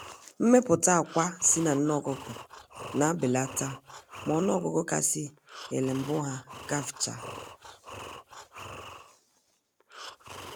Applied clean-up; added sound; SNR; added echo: none; Breathing; 16 dB; none.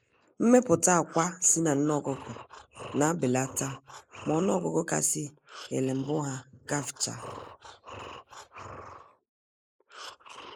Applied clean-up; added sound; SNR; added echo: neural mask model Resemble Enhance denoiser.